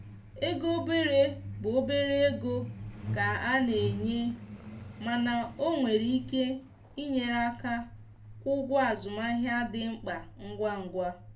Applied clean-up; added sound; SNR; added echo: none; Truck; 12 dB; reverberation time 0.3 s.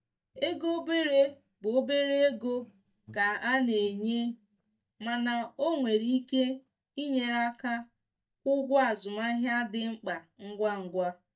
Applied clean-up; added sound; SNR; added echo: neural mask model DeepFilterNet 3.